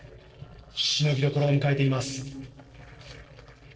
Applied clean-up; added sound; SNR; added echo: neural separator model SepFormer DNS4.